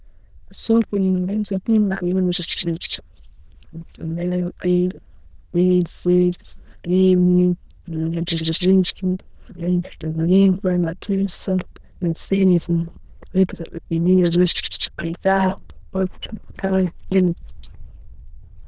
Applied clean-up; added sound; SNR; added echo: neural diffusion model UNIVERSE++.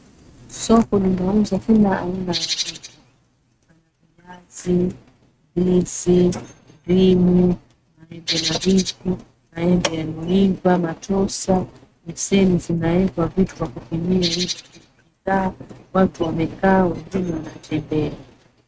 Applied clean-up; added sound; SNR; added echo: neural mask model RNNoise.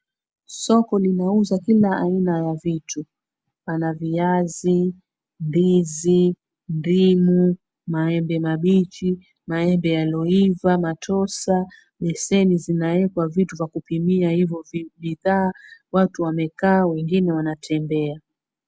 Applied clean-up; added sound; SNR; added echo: none; none; none; none.